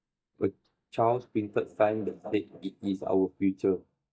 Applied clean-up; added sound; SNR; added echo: neural mask model DeepFilterNet 3.